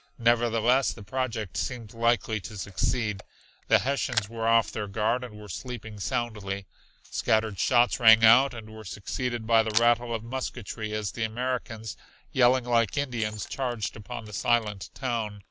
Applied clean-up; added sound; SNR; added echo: none; Camera + Shatter; 17 dB; none.